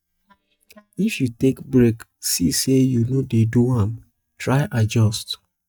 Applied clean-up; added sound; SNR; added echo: neural mask model DeepFilterNet 3.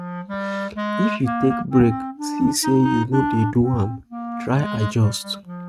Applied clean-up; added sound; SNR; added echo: neural mask model RNNoise.